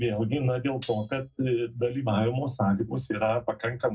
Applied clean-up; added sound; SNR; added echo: neural separator model SepFormer DNS4.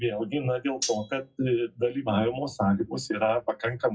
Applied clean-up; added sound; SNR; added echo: classical method WPE with log-MMSE.